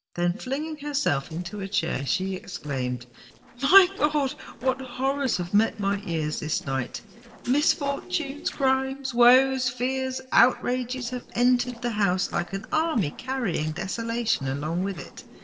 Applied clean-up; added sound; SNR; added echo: neural separator model SepFormer DNS4.